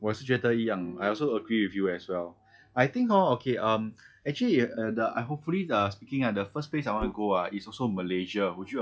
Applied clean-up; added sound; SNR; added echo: classical method log-MMSE.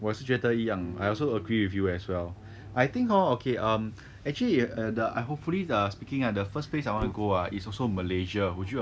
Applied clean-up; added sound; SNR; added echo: none; Snare drum + Dog; 19 dB; none.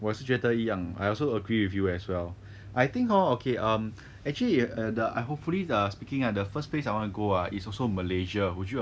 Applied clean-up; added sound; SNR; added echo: none; none; none; none.